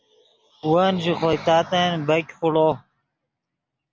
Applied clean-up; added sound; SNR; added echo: none; none; none; none.